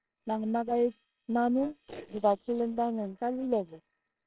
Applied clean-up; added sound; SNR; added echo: neural separator model SepFormer WHAMR!.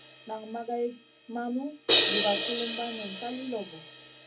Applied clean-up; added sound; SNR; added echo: none; Crash cymbal; -2 dB; reverberation time 0.3 s.